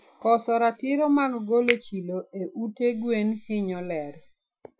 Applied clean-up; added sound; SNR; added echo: classical method Wiener filter.